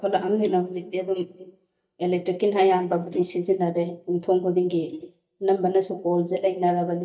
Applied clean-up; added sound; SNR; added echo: neural mask model DeepFilterNet 3.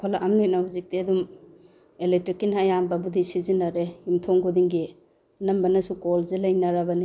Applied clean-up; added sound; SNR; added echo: none; none; none; none.